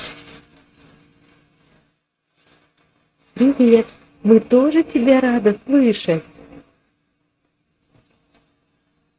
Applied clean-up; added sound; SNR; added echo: neural mask model RNNoise.